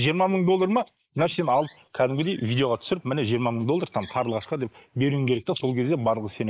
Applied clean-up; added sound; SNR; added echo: neural mask model Resemble Enhance denoiser.